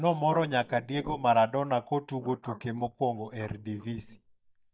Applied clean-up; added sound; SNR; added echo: neural mask model DeepFilterNet 3.